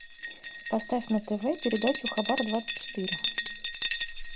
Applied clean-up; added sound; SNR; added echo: none; Glass; 4 dB; none.